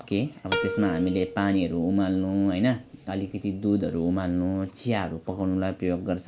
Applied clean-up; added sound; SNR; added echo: none; Plucked string instrument; 9 dB; none.